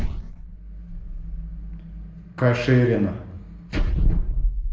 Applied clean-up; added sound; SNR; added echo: none; none; none; reverberation time 0.7 s.